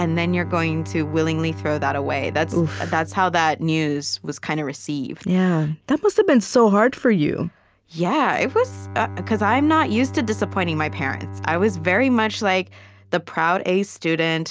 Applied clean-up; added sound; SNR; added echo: none; Bowed string instrument; 14 dB; none.